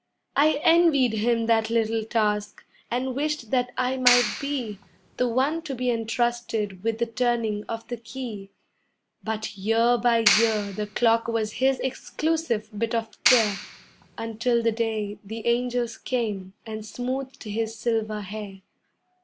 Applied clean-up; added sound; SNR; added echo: none; Clapping; 3 dB; none.